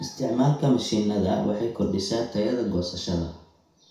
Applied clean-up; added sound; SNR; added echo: none; none; none; reverberation time 0.6 s.